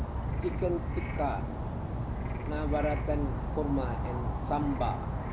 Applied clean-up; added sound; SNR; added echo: none; Insect / Frog; -2 dB; none.